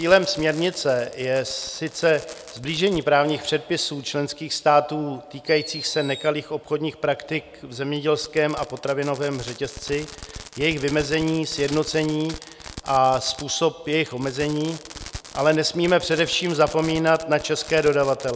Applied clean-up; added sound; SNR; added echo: none; Fireworks; 18 dB; none.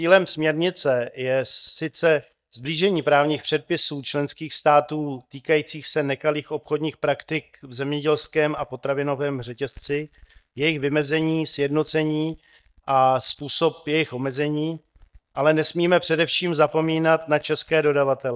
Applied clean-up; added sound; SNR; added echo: neural mask model DeepFilterNet 3.